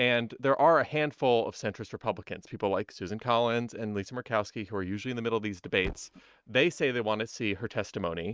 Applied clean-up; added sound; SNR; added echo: neural mask model RNNoise.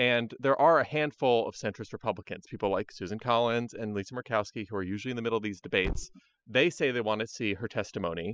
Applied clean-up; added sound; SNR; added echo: classical method spectral subtraction.